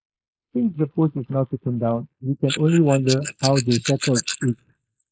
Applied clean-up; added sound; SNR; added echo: neural mask model Resemble Enhance denoiser.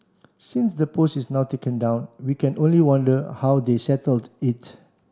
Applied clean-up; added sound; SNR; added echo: none; none; none; none.